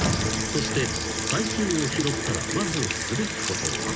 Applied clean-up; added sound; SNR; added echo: none; Sink (filling or washing) / Water tap, faucet; 1 dB; none.